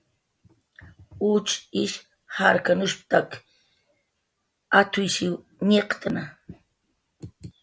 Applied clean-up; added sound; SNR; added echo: none; none; none; none.